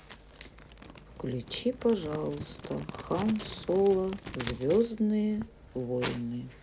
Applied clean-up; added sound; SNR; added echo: none; Crumpling, crinkling; 13 dB; none.